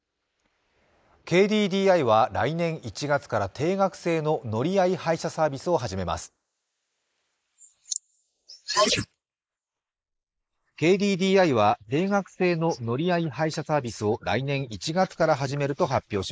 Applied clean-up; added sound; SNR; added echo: neural mask model Resemble Enhance denoiser.